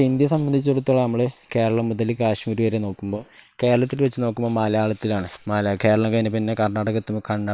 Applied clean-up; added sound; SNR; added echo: neural separator model SepFormer WHAM!.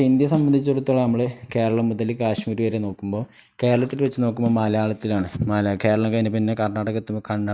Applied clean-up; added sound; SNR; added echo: neural mask model RNNoise.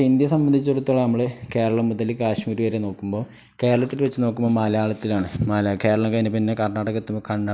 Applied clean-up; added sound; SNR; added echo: neural mask model Resemble Enhance denoiser.